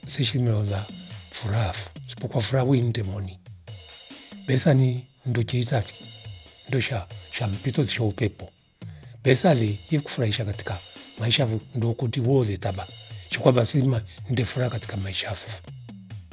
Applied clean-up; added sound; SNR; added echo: none; Drum kit; 18 dB; none.